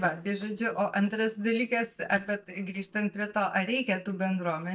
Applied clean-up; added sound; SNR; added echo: neural mask model DeepFilterNet 3.